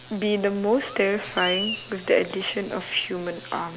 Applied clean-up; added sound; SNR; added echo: none; Screech; 12 dB; none.